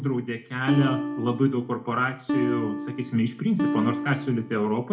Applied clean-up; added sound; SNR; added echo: none; Acoustic guitar; 3 dB; reverberation time 0.3 s.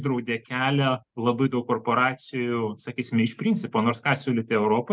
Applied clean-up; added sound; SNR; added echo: none; none; none; none.